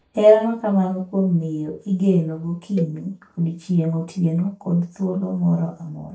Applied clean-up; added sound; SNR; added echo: neural mask model DeepFilterNet 3.